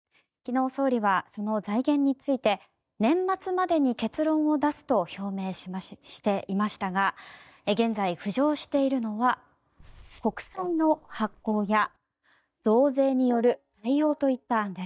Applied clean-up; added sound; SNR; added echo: neural mask model DeepFilterNet 3.